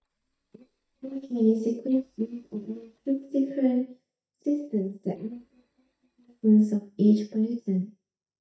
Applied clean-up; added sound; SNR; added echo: neural mask model DeepFilterNet 3.